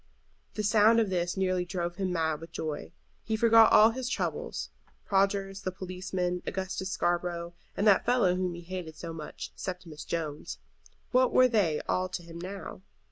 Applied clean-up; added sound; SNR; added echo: none; none; none; none.